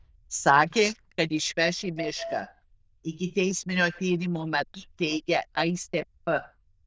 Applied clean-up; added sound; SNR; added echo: neural diffusion model UNIVERSE++.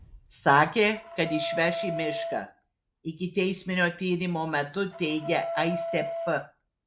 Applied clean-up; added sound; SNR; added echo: none; Wind instrument, woodwind instrument; 7 dB; none.